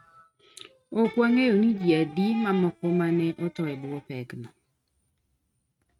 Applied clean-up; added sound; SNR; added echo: neural mask model RNNoise.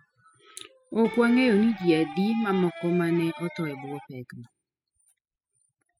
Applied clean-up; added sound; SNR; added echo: classical method spectral subtraction.